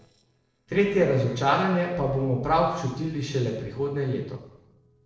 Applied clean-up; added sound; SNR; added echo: neural separator model SepFormer DNS4.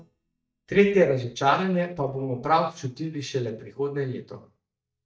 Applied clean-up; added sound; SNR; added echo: neural mask model DeepFilterNet 3.